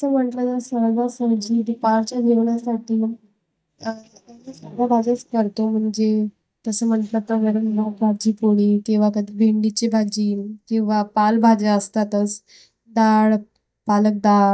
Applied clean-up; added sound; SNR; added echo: neural mask model DeepFilterNet 3.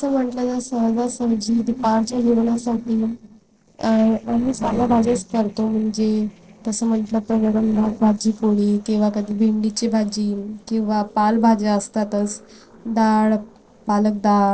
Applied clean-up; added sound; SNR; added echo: neural separator model SepFormer DNS4.